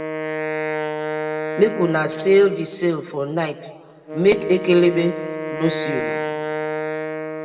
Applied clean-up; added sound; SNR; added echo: none; Wind instrument, woodwind instrument; 6 dB; reverberation time 1.5 s.